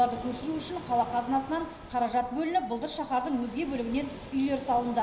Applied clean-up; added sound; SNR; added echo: none; Waves, surf; 15 dB; reverberation time 0.9 s.